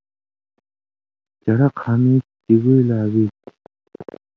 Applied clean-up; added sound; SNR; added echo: none; none; none; none.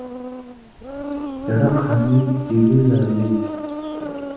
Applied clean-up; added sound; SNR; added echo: none; Insect; 9 dB; reverberation time 0.7 s.